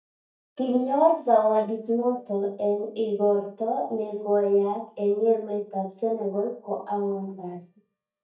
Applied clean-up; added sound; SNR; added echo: neural mask model DeepFilterNet 3.